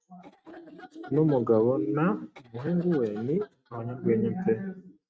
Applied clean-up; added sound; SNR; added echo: neural mask model RNNoise.